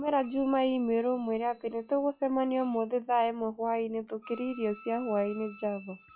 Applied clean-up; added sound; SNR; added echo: classical method log-MMSE.